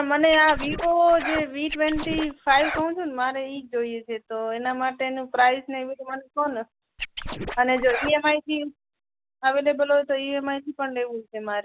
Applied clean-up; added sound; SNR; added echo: none; Scratching (performance technique); 8 dB; none.